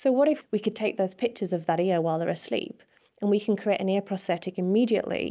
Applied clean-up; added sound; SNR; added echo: none; none; none; none.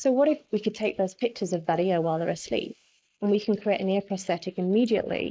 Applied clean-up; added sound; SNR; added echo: neural mask model Resemble Enhance denoiser.